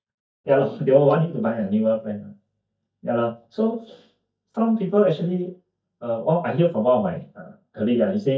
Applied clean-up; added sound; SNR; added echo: neural mask model DeepFilterNet 3.